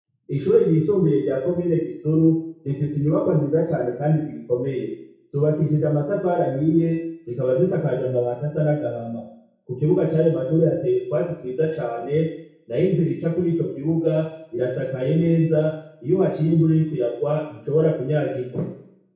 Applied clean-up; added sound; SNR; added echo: none; none; none; reverberation time 0.6 s.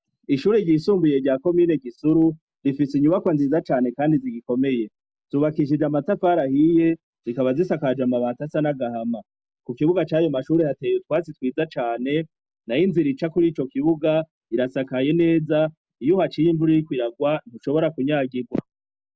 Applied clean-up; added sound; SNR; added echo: none; none; none; none.